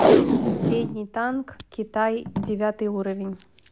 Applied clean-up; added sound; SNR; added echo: none; Packing tape, duct tape; -3 dB; none.